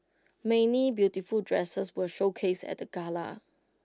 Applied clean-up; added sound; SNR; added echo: none; none; none; none.